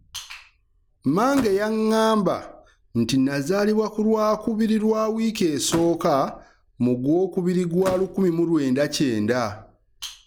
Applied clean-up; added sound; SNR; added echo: none; Slam / Microwave oven; 14 dB; none.